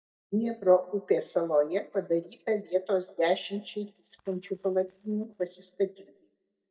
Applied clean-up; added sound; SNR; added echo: neural mask model DeepFilterNet 3.